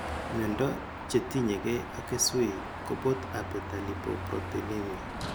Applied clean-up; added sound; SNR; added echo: none; Car passing by / Traffic noise, roadway noise / Engine; 5 dB; none.